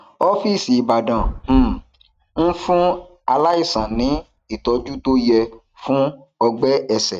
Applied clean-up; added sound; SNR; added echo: neural mask model RNNoise.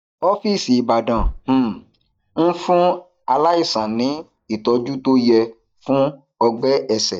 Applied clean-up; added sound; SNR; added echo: neural mask model DeepFilterNet 3.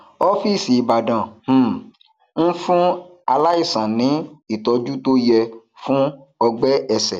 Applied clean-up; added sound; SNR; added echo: none; none; none; none.